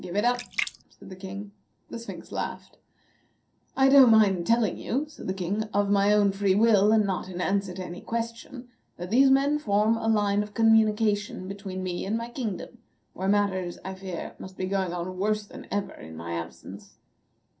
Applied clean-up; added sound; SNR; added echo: none; Splash, splatter; 13 dB; reverberation time 0.3 s.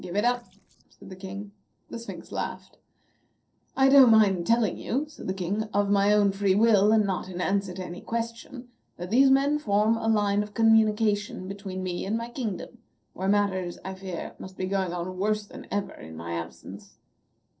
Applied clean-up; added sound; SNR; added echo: neural separator model SepFormer DNS4.